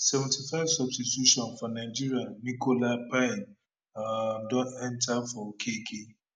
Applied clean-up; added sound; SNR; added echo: none; none; none; none.